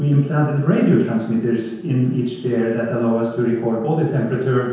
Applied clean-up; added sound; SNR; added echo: none; none; none; reverberation time 0.9 s.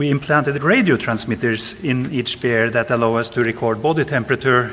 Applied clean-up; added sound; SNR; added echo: none; none; none; none.